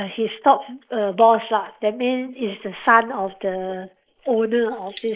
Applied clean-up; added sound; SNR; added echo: neural mask model Resemble Enhance denoiser.